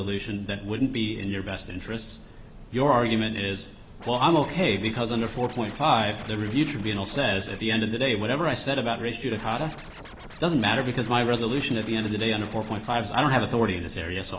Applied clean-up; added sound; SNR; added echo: none; Scratching (performance technique); 19 dB; none.